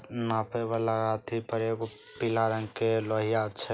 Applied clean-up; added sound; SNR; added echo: none; none; none; none.